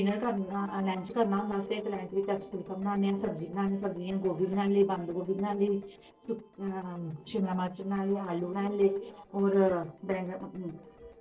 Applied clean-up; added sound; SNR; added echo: neural separator model SepFormer DNS4.